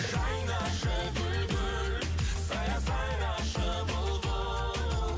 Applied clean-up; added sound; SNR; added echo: none; Bass drum / Snare drum; 15 dB; none.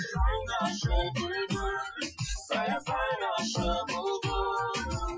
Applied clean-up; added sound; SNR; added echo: classical method Wiener filter.